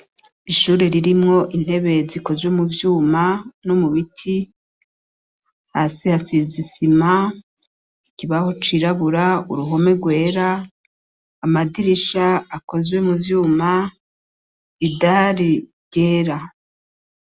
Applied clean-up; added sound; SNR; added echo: none; none; none; none.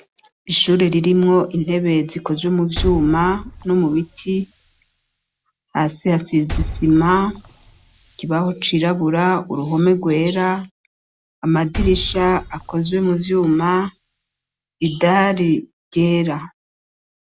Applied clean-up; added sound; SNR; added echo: none; Liquid; 12 dB; none.